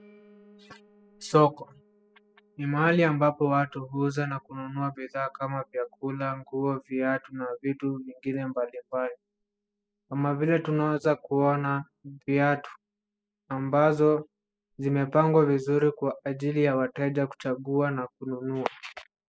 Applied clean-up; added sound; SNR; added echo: classical method spectral subtraction.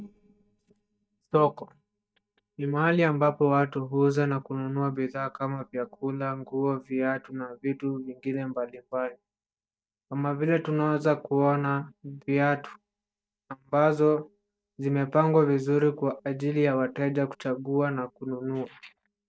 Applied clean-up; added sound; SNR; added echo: neural mask model DeepFilterNet 3.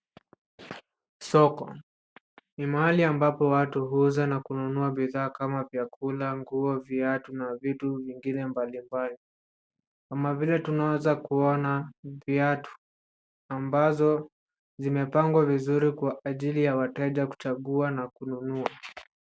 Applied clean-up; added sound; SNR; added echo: none; none; none; none.